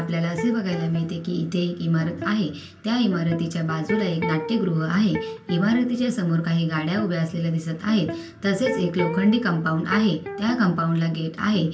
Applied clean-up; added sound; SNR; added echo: none; Electric guitar; 11 dB; reverberation time 0.3 s.